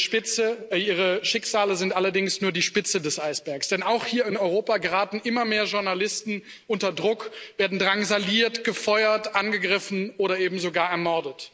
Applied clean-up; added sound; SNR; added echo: none; none; none; none.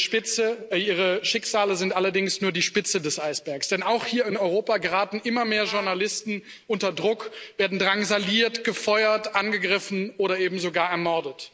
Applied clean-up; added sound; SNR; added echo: none; Brass instrument; 18 dB; none.